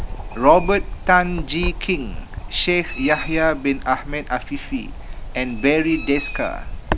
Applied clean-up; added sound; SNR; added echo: none; Bird; 7 dB; none.